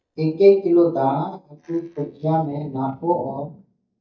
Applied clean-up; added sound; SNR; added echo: neural mask model DeepFilterNet 3.